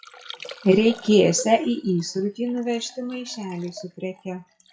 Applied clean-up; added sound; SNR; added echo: classical method WPE with log-MMSE.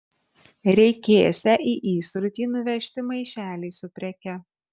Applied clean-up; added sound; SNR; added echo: none; none; none; none.